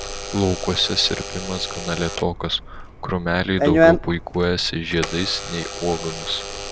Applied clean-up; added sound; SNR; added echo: none; Alarm / Door; 1 dB; none.